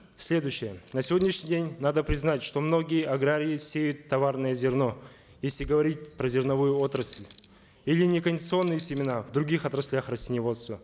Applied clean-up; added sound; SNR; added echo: none; Coin (dropping); 19 dB; none.